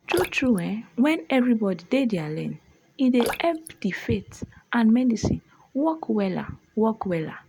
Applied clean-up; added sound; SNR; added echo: none; Drip; 13 dB; none.